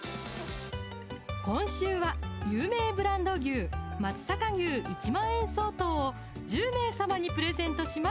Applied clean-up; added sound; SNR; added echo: none; none; none; none.